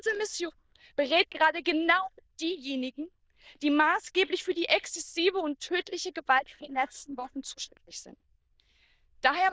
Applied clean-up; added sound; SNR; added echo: neural diffusion model UNIVERSE++.